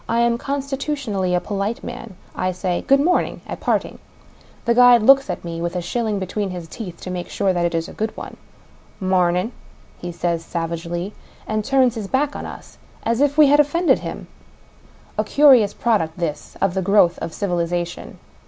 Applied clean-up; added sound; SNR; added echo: none; none; none; none.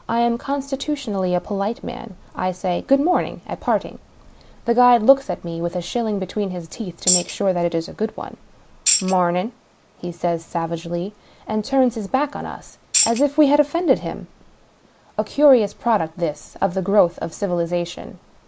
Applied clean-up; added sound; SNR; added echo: neural mask model Resemble Enhance denoiser.